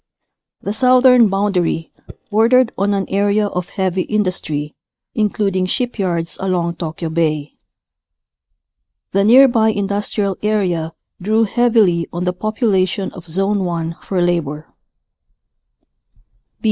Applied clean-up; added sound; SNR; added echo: neural mask model DeepFilterNet 3.